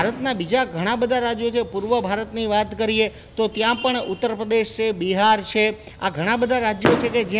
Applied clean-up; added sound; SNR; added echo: none; Fireworks; 12 dB; none.